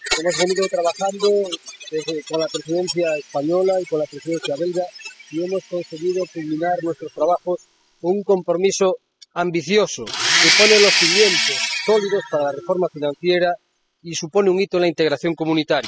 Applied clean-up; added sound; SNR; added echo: classical method spectral subtraction.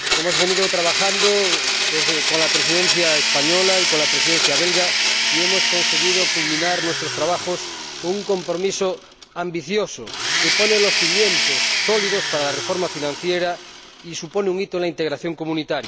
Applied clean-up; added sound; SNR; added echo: none; Domestic sounds, home sounds; -2 dB; none.